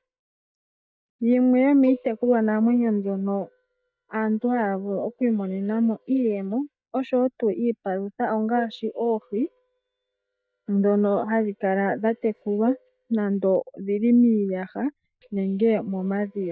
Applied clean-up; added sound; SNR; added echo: neural mask model DeepFilterNet 3.